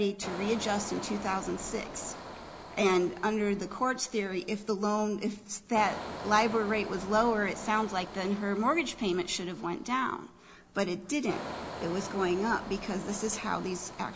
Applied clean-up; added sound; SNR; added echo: none; Engine; 12 dB; none.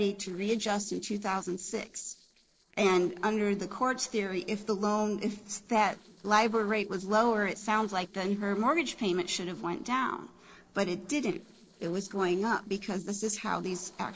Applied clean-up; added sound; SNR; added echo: neural separator model SepFormer DNS4.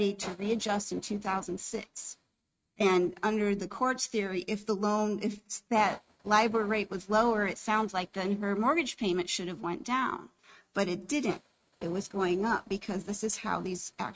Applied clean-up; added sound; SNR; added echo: neural mask model RNNoise.